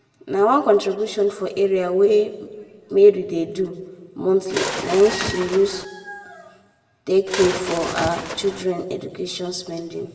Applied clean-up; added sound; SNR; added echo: none; Bird; 7 dB; reverberation time 1.1 s.